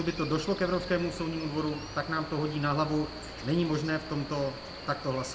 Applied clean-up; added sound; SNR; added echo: none; Cricket; 12 dB; reverberation time 0.2 s.